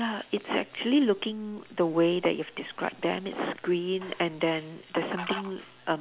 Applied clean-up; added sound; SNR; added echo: none; Fowl; 19 dB; none.